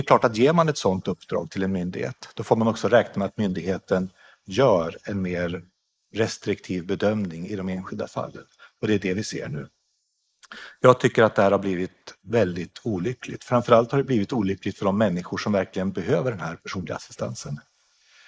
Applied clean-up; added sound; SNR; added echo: neural mask model Resemble Enhance denoiser.